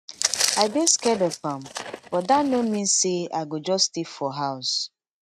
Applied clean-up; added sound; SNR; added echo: neural mask model RNNoise.